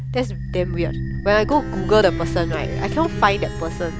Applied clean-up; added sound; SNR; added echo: none; Plucked string instrument; 4 dB; none.